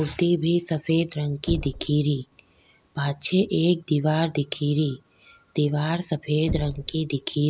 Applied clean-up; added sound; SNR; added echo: none; Knock; 15 dB; none.